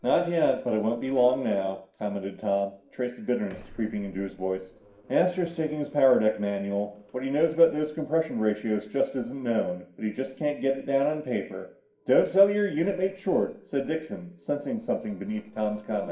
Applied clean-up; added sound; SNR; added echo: neural separator model SepFormer DNS4.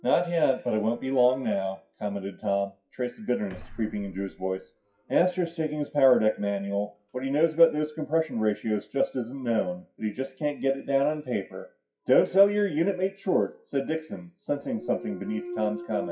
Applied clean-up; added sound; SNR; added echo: classical method WPE with log-MMSE.